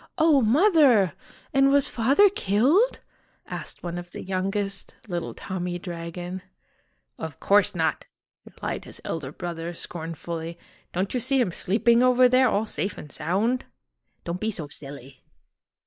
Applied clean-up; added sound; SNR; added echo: neural mask model Resemble Enhance denoiser.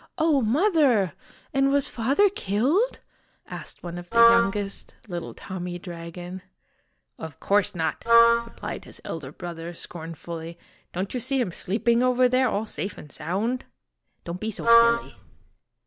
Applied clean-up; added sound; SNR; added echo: none; Wind instrument, woodwind instrument; -4 dB; none.